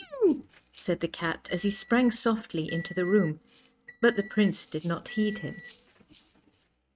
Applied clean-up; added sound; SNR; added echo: neural mask model RNNoise.